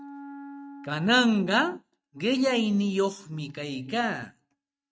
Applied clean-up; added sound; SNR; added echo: neural mask model RNNoise.